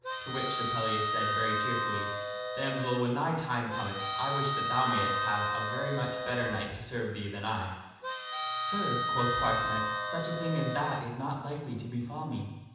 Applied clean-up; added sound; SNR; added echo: none; Harmonica; -1 dB; reverberation time 1.1 s.